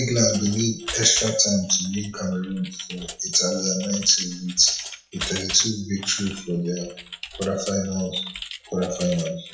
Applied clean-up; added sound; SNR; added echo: classical method WPE with log-MMSE.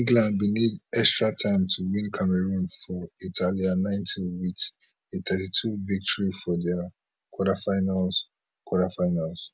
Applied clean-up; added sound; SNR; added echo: none; none; none; none.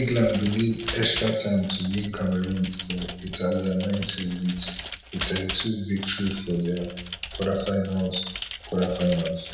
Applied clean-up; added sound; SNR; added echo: none; Computer keyboard; 12 dB; reverberation time 0.8 s.